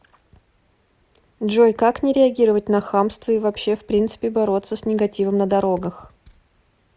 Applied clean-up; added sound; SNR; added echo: none; none; none; none.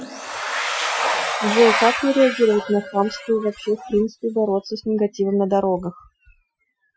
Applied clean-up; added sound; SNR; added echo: classical method Wiener filter.